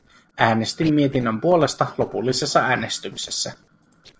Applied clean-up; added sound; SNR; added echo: neural separator model SepFormer DNS4.